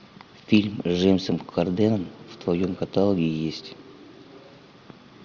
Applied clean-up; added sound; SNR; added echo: none; none; none; none.